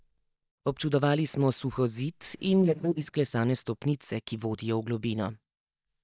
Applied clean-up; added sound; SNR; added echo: neural mask model DeepFilterNet 3.